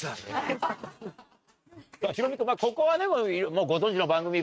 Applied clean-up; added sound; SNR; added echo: neural mask model RNNoise.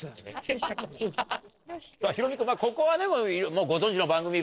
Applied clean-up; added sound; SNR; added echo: neural separator model SepFormer DNS4.